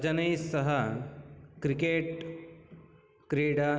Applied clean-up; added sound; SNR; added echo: none; none; none; none.